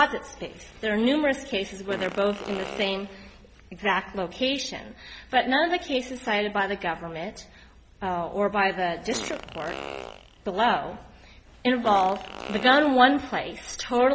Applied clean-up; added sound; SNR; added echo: none; Fart; 13 dB; none.